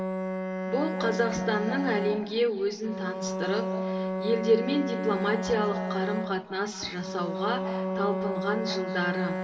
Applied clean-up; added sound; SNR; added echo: none; Bowed string instrument; 2 dB; reverberation time 2.3 s.